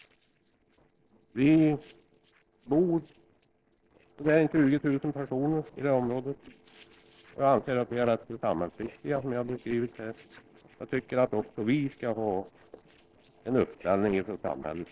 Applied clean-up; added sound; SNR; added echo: neural separator model SepFormer DNS4.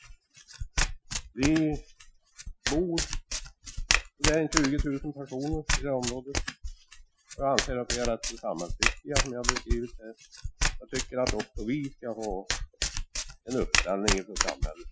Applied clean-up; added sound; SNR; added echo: classical method Wiener filter.